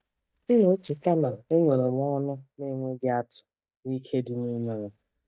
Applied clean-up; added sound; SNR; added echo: neural mask model DeepFilterNet 3.